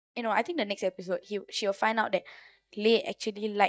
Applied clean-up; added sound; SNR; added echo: neural mask model DeepFilterNet 3.